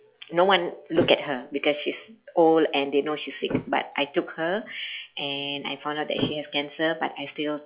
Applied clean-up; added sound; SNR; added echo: classical method log-MMSE.